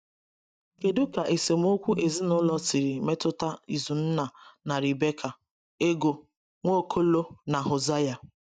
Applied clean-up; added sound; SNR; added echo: neural mask model DeepFilterNet 3.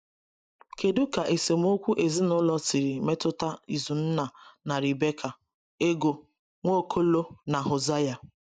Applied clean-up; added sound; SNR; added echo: neural mask model Resemble Enhance denoiser.